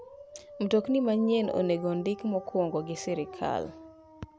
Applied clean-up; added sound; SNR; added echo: none; Dog; 15 dB; none.